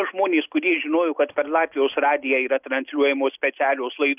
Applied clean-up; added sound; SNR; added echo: none; none; none; none.